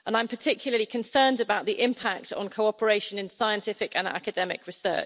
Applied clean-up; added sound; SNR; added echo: none; none; none; none.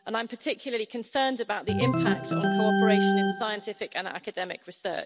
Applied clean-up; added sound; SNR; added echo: none; Organ; -3 dB; none.